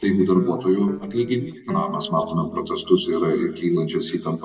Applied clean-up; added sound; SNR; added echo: neural separator model SepFormer DNS4.